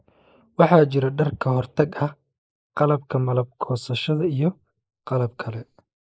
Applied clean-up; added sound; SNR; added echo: neural mask model Resemble Enhance denoiser.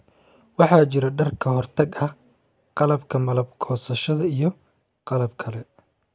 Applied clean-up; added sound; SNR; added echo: none; none; none; none.